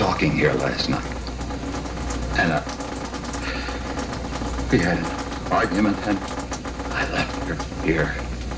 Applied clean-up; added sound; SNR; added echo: none; Drip; 8 dB; reverberation time 1.1 s.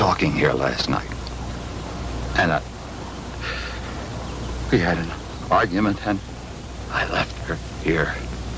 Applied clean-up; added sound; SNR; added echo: none; none; none; none.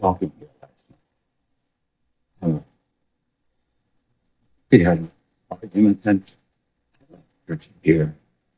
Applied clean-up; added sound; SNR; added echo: neural mask model DeepFilterNet 3.